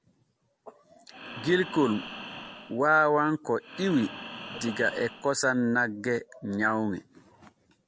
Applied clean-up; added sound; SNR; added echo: none; Breathing; 13 dB; none.